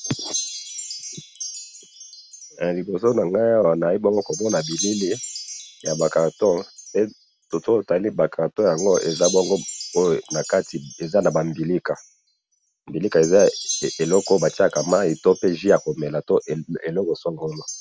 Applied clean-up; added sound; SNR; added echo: none; Wind chime; 13 dB; none.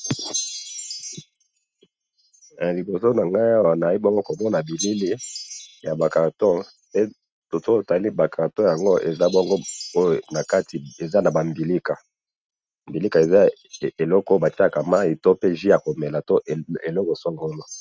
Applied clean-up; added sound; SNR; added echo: neural mask model RNNoise.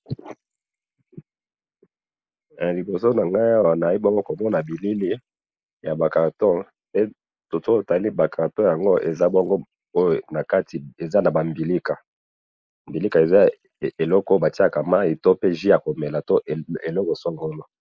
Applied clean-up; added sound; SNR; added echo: neural mask model Resemble Enhance denoiser.